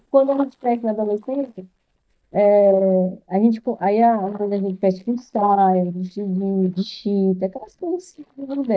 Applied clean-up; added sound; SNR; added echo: neural mask model DeepFilterNet 3.